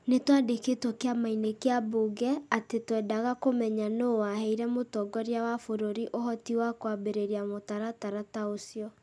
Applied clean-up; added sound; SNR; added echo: none; none; none; none.